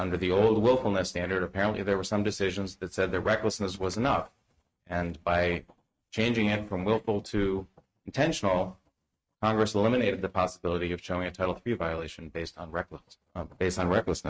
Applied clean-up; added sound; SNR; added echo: neural mask model RNNoise.